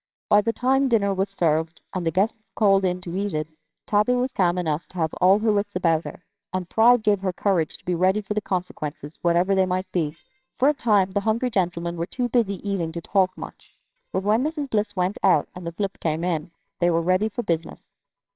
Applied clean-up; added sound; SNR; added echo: neural separator model SepFormer WHAMR!.